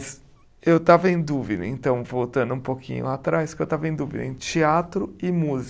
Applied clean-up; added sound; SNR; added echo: none; none; none; none.